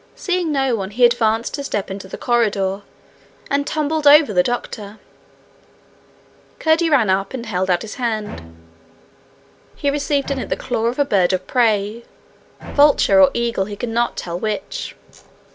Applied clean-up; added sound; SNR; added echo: none; Bowed string instrument; 18 dB; none.